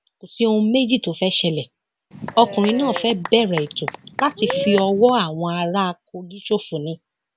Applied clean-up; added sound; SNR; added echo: none; Applause / Cheering / Clapping; 8 dB; none.